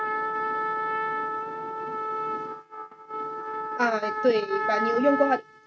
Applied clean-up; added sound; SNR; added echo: neural mask model RNNoise.